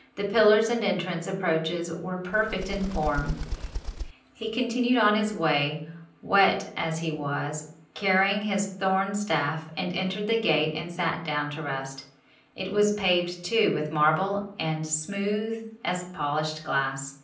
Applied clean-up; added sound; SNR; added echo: none; Bird; 6 dB; reverberation time 0.6 s.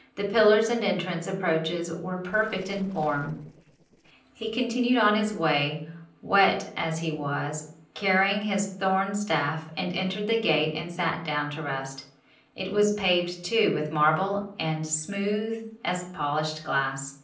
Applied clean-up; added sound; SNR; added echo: neural separator model SepFormer DNS4.